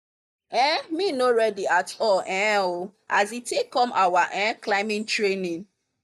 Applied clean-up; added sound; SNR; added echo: neural mask model DeepFilterNet 3.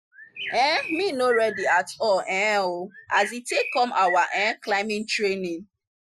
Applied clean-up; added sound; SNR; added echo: classical method Wiener filter.